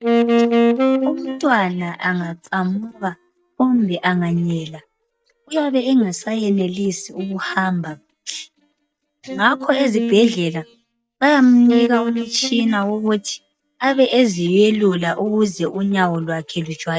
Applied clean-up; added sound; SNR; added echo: neural mask model DeepFilterNet 3.